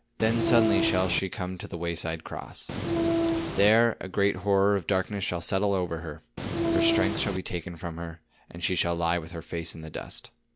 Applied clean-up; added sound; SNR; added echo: none; Train; -2 dB; none.